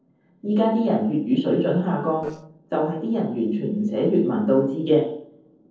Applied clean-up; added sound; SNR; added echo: neural separator model SepFormer DNS4.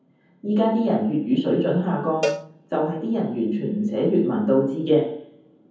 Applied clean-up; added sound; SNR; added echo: none; Cowbell; 10 dB; reverberation time 0.7 s.